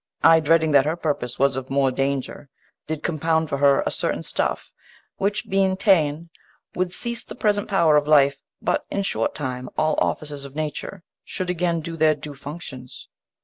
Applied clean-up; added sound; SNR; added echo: none; none; none; none.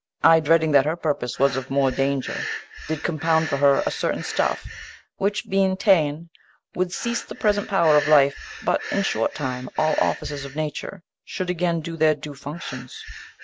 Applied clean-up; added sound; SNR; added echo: none; Breathing; 14 dB; none.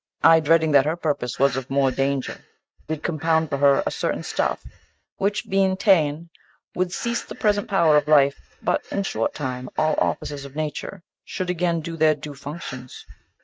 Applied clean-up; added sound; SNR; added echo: neural mask model RNNoise.